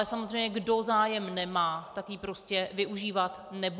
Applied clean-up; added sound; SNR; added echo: none; none; none; none.